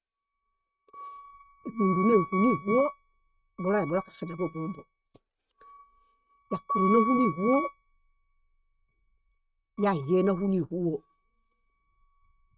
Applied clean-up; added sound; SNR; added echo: neural mask model RNNoise.